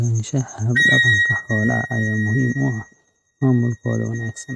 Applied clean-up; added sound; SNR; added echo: neural mask model RNNoise.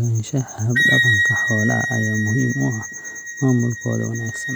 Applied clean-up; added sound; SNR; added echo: none; Wind instrument, woodwind instrument; 2 dB; none.